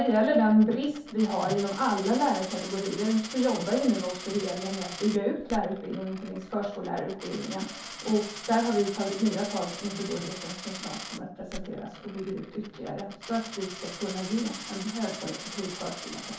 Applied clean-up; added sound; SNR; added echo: none; Coin (dropping); 13 dB; reverberation time 0.5 s.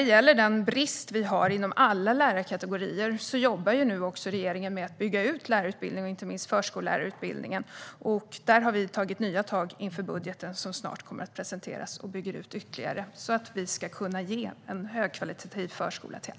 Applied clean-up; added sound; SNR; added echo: none; none; none; none.